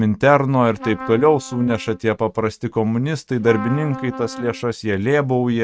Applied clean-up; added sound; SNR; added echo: neural mask model RNNoise.